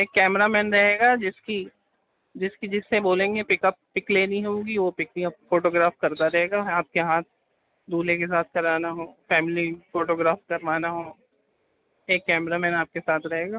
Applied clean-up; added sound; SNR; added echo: none; none; none; none.